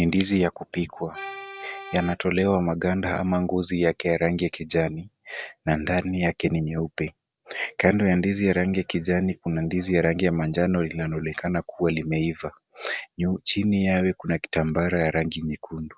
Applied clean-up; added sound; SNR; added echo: none; Accordion; 12 dB; none.